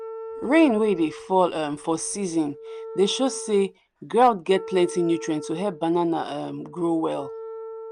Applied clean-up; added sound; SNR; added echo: none; Wind instrument, woodwind instrument; 14 dB; none.